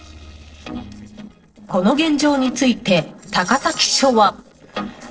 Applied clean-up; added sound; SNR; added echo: neural separator model SepFormer DNS4.